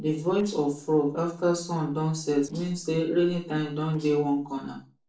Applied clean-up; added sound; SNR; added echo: neural separator model SepFormer DNS4.